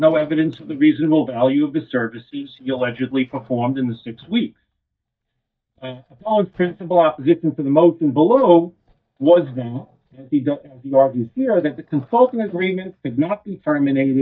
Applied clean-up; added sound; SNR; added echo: neural mask model DeepFilterNet 3.